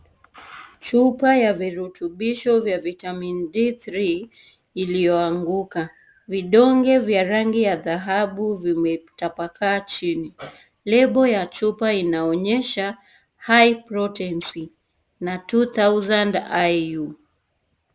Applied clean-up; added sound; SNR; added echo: none; none; none; none.